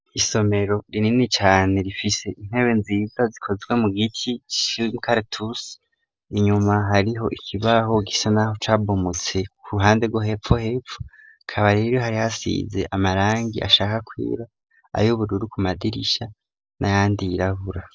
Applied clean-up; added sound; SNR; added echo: neural separator model SepFormer DNS4.